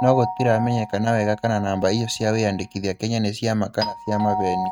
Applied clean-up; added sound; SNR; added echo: neural mask model RNNoise.